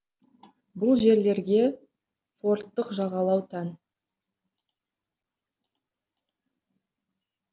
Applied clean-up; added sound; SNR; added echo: none; none; none; none.